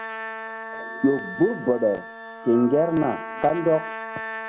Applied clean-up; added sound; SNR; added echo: none; Wind instrument, woodwind instrument + Trumpet; 10 dB; none.